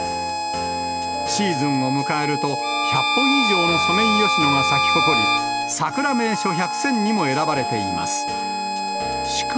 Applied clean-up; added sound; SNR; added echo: none; Harmonica + Bowed string instrument; -1 dB; none.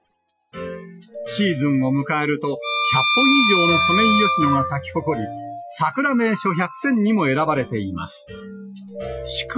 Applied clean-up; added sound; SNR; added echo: classical method Wiener filter.